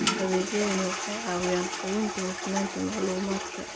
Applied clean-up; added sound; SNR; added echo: none; Toilet flush; 2 dB; none.